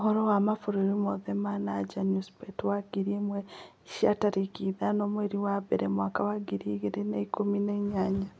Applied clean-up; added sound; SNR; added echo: none; none; none; none.